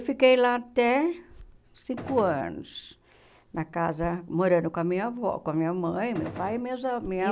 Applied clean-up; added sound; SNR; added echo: none; Gunshot, gunfire; 12 dB; none.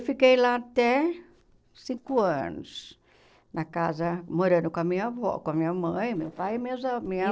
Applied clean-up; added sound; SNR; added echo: neural separator model SepFormer DNS4.